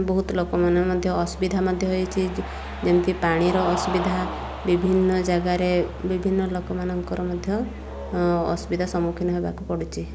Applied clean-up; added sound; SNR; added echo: none; Musical instrument + Cheering; 10 dB; none.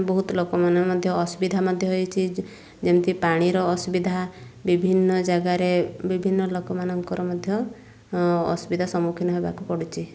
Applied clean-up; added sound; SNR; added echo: none; none; none; none.